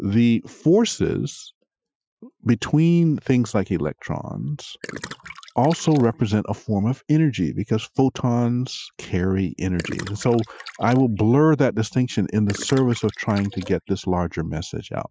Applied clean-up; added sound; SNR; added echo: classical method Wiener filter.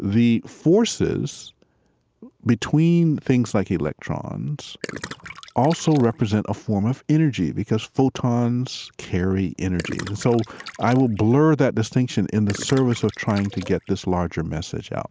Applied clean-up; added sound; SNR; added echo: none; Gurgling; 16 dB; none.